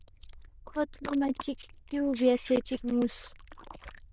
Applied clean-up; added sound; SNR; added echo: neural diffusion model UNIVERSE++.